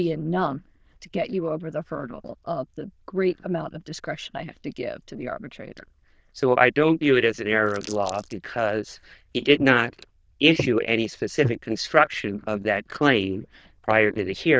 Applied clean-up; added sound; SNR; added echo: neural diffusion model UNIVERSE++.